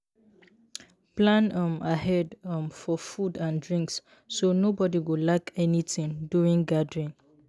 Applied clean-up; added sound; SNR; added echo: none; none; none; none.